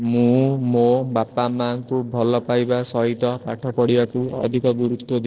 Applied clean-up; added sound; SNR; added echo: neural separator model SepFormer DNS4.